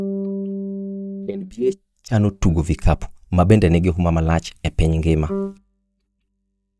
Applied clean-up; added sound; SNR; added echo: neural mask model DeepFilterNet 3.